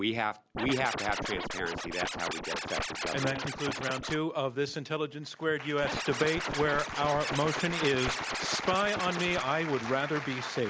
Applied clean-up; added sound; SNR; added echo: none; Scratching (performance technique); 5 dB; none.